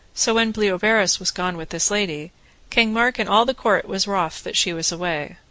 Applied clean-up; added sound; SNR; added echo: none; none; none; none.